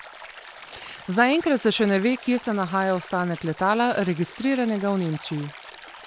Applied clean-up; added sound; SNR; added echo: none; Stream; 17 dB; none.